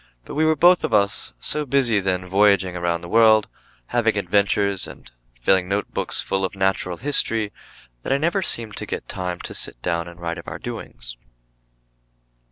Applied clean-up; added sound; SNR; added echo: none; none; none; none.